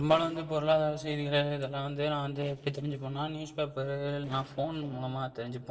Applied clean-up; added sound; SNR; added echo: neural separator model SepFormer DNS4.